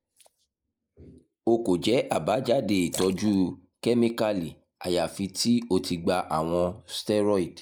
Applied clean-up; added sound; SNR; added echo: neural mask model Resemble Enhance denoiser.